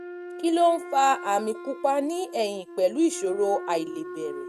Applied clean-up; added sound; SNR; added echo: neural mask model RNNoise.